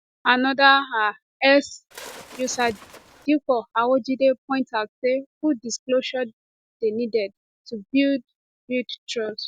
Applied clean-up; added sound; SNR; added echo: none; Bird; 18 dB; none.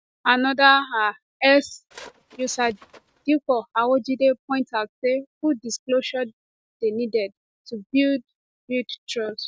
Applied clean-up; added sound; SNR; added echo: neural mask model RNNoise.